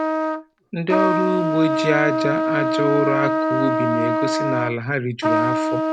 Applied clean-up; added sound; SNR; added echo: none; Trumpet; -3 dB; none.